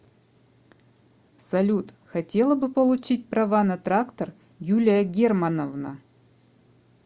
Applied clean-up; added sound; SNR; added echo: none; none; none; none.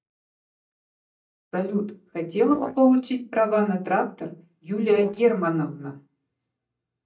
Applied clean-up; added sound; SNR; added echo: neural mask model DeepFilterNet 3.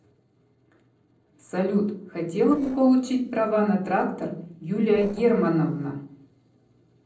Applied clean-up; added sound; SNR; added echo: neural separator model SepFormer DNS4.